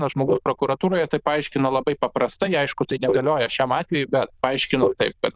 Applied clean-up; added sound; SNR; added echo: neural diffusion model UNIVERSE++.